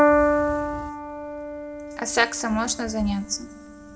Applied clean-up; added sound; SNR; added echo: none; Piano; -3 dB; reverberation time 2.8 s.